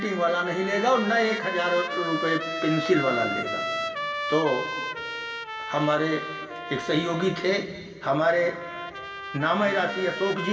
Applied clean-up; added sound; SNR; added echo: none; Trumpet; 7 dB; reverberation time 2.3 s.